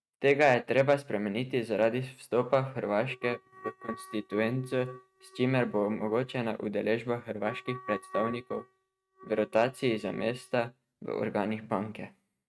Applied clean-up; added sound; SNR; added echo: neural mask model RNNoise.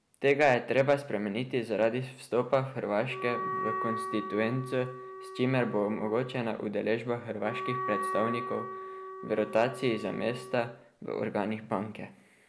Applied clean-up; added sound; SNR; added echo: none; Wind instrument, woodwind instrument; 7 dB; none.